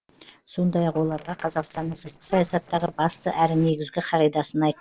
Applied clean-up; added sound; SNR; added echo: neural separator model SepFormer DNS4.